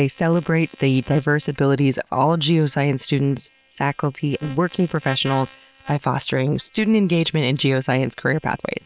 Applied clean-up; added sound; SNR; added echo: neural separator model SepFormer WHAM!.